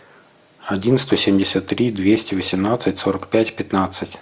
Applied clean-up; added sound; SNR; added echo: none; none; none; none.